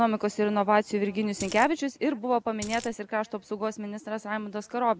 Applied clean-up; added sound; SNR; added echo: none; Coin (dropping); 12 dB; none.